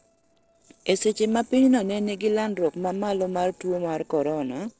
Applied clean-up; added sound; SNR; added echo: neural separator model SepFormer DNS4.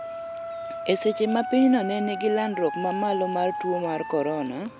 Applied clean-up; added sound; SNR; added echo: none; Wind instrument, woodwind instrument; 8 dB; none.